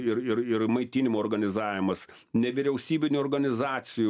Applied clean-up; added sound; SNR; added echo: none; none; none; none.